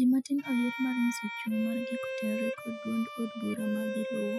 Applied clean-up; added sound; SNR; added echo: classical method Wiener filter.